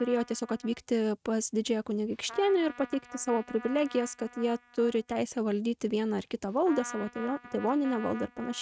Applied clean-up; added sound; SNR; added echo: neural mask model RNNoise.